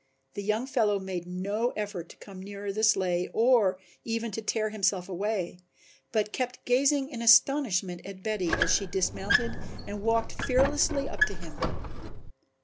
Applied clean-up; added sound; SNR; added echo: none; Squeak; 1 dB; none.